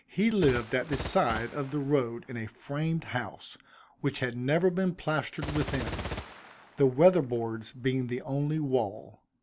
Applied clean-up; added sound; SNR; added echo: none; Gunshot, gunfire; 13 dB; none.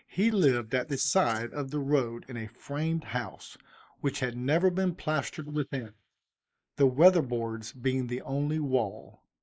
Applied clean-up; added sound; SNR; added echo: neural mask model Resemble Enhance denoiser.